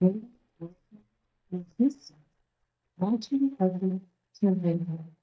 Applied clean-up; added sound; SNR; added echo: neural mask model DeepFilterNet 3.